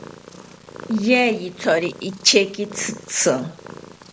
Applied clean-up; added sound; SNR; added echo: none; Purr; 18 dB; none.